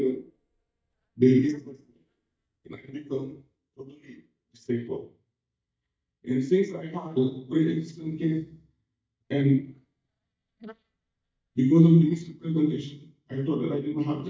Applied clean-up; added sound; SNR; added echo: neural mask model DeepFilterNet 3.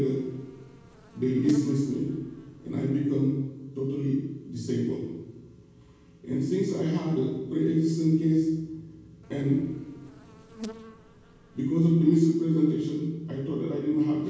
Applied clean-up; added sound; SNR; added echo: none; Insect; 19 dB; reverberation time 1.2 s.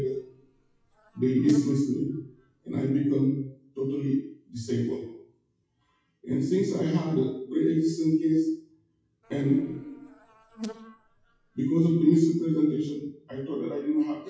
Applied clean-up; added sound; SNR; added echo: classical method WPE with log-MMSE.